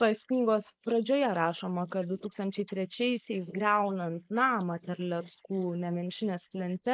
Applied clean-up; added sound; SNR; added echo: neural mask model Resemble Enhance denoiser.